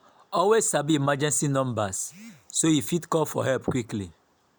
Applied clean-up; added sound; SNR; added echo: none; none; none; none.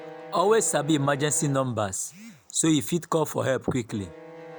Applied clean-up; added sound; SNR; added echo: none; Bowed string instrument; 19 dB; none.